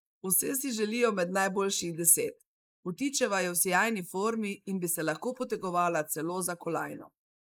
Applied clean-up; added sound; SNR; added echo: neural mask model Resemble Enhance denoiser.